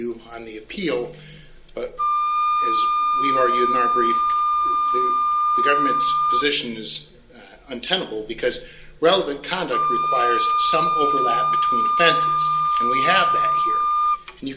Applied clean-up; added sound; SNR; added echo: none; Wind instrument, woodwind instrument; -4 dB; reverberation time 0.2 s.